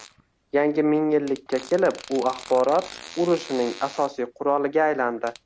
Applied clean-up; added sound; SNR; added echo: none; Fart; 20 dB; none.